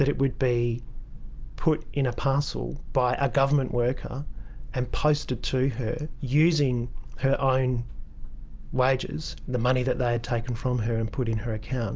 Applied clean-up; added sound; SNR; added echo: none; none; none; none.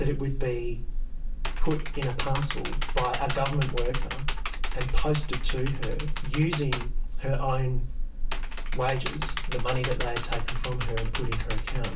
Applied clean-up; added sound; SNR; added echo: none; Computer keyboard; 12 dB; reverberation time 0.3 s.